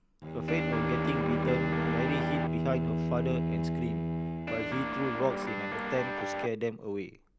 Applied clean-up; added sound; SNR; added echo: none; Guitar + Bowed string instrument; -4 dB; none.